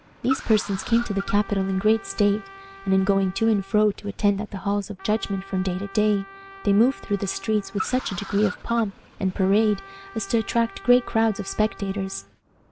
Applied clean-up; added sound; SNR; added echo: none; Trumpet + Car; 16 dB; none.